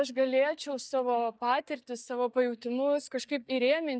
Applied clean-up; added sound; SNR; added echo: neural mask model DeepFilterNet 3.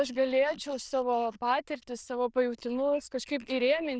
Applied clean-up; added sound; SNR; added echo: neural diffusion model UNIVERSE++.